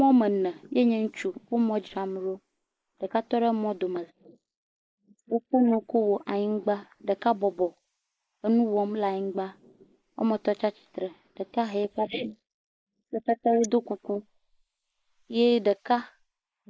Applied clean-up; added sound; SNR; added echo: neural mask model Resemble Enhance denoiser.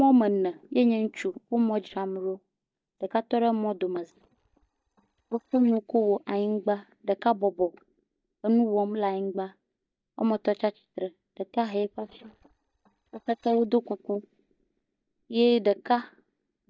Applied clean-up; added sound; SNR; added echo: neural mask model DeepFilterNet 3.